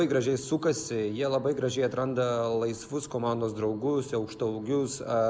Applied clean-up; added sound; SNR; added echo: none; none; none; none.